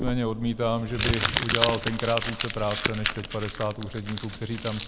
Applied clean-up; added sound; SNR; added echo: none; Crumpling, crinkling; 2 dB; none.